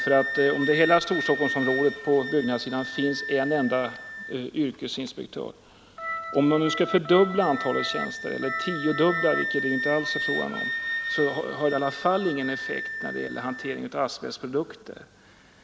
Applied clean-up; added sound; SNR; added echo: none; Wind instrument, woodwind instrument + Organ; 6 dB; none.